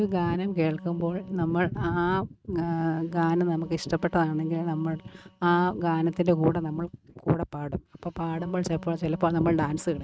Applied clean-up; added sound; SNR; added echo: neural mask model RNNoise.